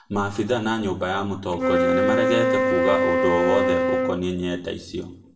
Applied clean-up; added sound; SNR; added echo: none; Wind instrument, woodwind instrument; -4 dB; reverberation time 0.5 s.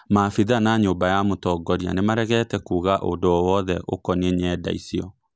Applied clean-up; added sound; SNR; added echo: none; none; none; none.